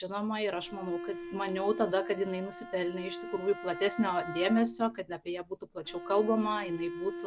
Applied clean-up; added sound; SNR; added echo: none; Bowed string instrument; 10 dB; none.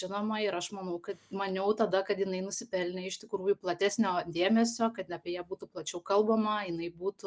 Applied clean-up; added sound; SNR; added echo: none; none; none; none.